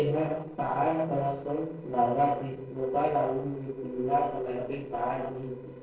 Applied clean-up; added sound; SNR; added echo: neural separator model SepFormer DNS4.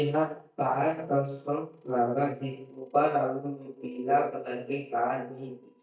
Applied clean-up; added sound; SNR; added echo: neural mask model DeepFilterNet 3.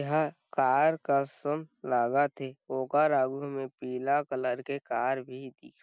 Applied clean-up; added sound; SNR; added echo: none; none; none; none.